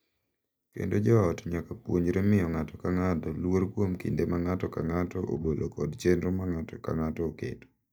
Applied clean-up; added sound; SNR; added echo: neural mask model DeepFilterNet 3.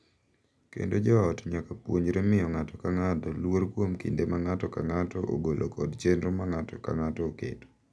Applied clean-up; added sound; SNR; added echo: none; none; none; none.